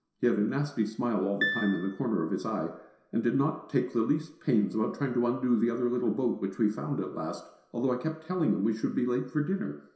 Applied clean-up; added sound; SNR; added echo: none; Piano; 6 dB; reverberation time 0.7 s.